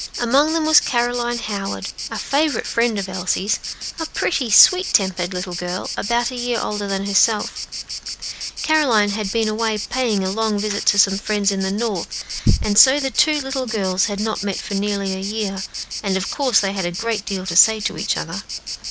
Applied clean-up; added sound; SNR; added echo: none; Insect; 9 dB; none.